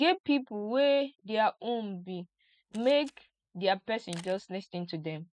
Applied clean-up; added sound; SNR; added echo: neural mask model RNNoise.